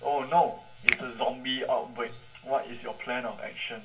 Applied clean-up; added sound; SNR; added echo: none; Finger snapping; 4 dB; reverberation time 0.2 s.